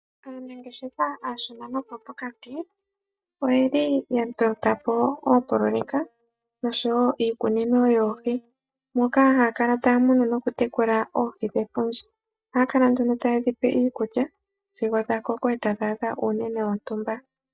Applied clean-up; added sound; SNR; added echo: neural mask model DeepFilterNet 3.